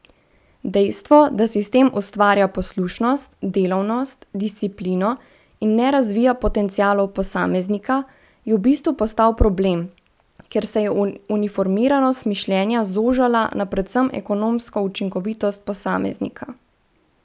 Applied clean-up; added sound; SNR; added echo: none; none; none; none.